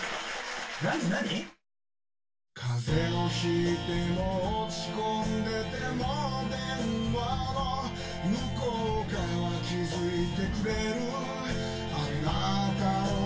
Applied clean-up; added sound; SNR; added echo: none; none; none; reverberation time 0.2 s.